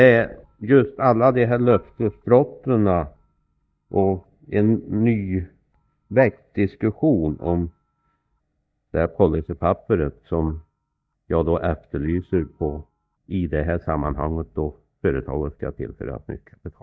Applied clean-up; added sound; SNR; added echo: neural mask model DeepFilterNet 3.